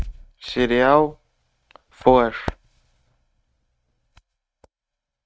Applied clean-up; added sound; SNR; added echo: neural mask model RNNoise.